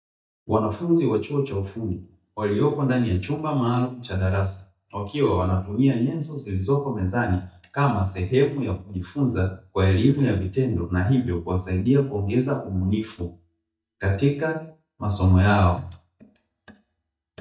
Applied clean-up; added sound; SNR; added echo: neural mask model DeepFilterNet 3.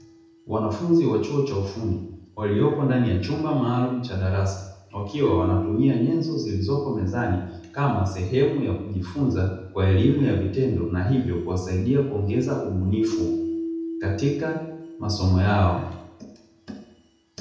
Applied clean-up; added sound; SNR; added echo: none; Keyboard (musical); 12 dB; reverberation time 0.8 s.